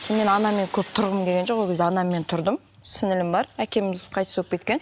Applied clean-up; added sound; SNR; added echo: none; Shatter; 17 dB; none.